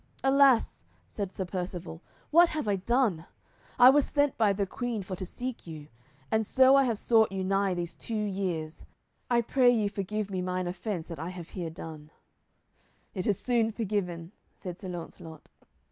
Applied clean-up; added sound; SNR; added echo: none; none; none; none.